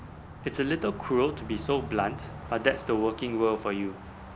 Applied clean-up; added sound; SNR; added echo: none; Car passing by; 12 dB; none.